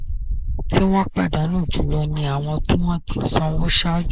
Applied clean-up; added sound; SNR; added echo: neural mask model Resemble Enhance denoiser.